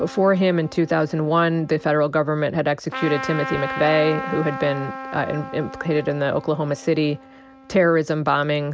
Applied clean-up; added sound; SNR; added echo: none; Trumpet; 12 dB; none.